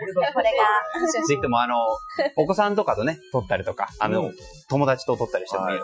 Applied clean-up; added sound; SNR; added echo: classical method Wiener filter.